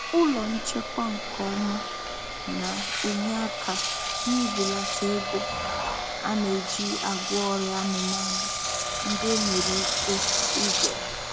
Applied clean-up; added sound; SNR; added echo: none; Engine; -1 dB; none.